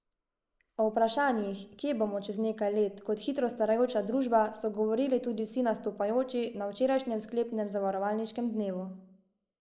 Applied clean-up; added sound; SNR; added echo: neural mask model Resemble Enhance denoiser.